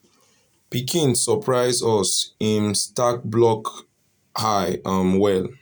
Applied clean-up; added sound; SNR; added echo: none; none; none; none.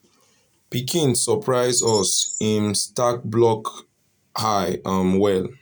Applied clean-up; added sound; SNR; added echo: none; Bird; 9 dB; none.